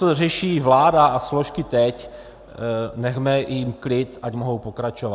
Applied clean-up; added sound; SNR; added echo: none; none; none; none.